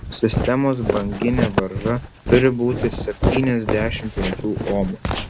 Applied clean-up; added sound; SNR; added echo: none; Walk, footsteps; 3 dB; none.